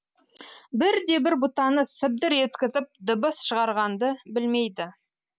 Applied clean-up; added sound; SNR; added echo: none; none; none; none.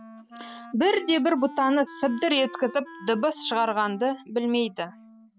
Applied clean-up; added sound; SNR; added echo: none; Wind instrument, woodwind instrument; 19 dB; none.